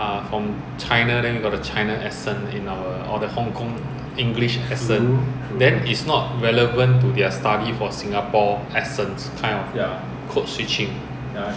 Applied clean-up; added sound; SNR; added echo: none; none; none; none.